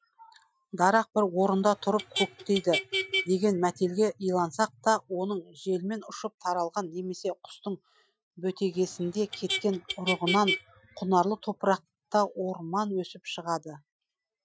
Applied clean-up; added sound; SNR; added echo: classical method Wiener filter.